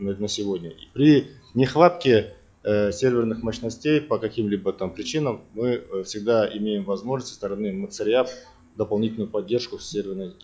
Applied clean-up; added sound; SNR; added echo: classical method log-MMSE.